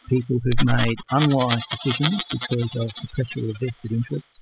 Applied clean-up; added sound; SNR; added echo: classical method spectral subtraction.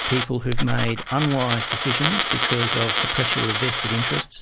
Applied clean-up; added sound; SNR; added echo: none; Coin (dropping); 0 dB; none.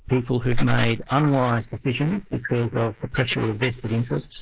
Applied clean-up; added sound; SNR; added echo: neural mask model Resemble Enhance denoiser.